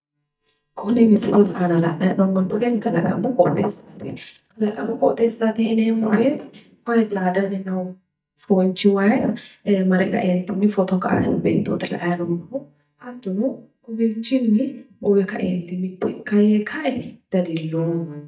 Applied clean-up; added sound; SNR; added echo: neural mask model DeepFilterNet 3.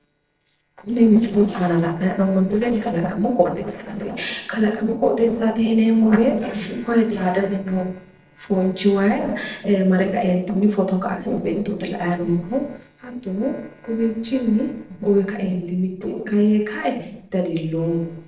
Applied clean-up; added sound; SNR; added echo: neural separator model SepFormer DNS4.